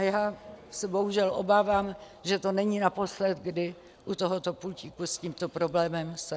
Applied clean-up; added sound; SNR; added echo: none; none; none; none.